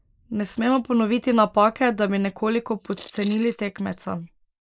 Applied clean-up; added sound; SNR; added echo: neural mask model Resemble Enhance denoiser.